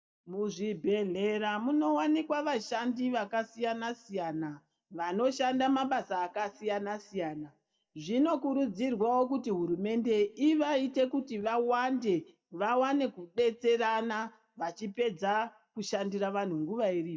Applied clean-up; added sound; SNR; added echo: neural mask model DeepFilterNet 3.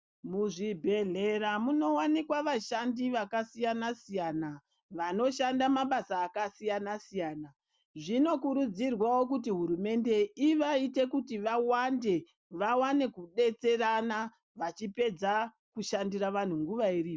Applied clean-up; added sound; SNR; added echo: none; none; none; none.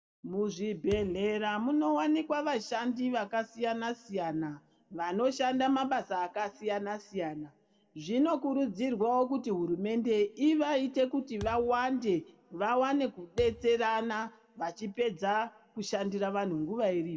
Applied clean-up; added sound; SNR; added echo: none; Thump, thud; 17 dB; reverberation time 0.5 s.